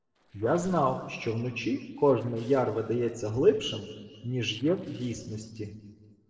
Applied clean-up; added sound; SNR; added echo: neural separator model SepFormer DNS4.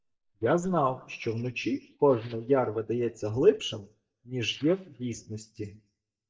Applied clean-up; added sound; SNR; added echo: neural mask model DeepFilterNet 3.